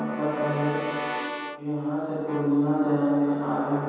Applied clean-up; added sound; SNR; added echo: none; Keyboard (musical) / Brass instrument; 10 dB; reverberation time 2.1 s.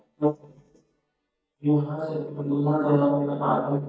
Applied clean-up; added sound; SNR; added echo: neural mask model DeepFilterNet 3.